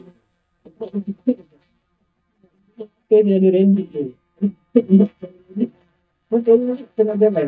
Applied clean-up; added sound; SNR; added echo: neural mask model DeepFilterNet 3.